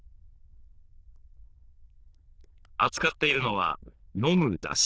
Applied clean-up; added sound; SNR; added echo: neural diffusion model UNIVERSE++.